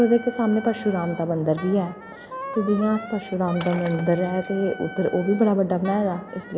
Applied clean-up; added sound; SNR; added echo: none; Wind instrument, woodwind instrument + Shatter; 14 dB; none.